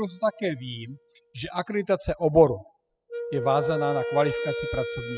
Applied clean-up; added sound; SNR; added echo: classical method spectral subtraction.